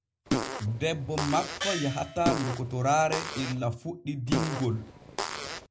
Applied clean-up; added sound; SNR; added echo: none; Gong + Fart; 3 dB; none.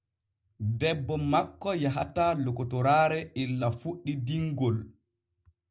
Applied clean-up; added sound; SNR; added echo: none; none; none; none.